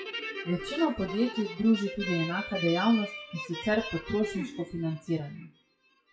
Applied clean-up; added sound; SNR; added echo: classical method WPE with log-MMSE.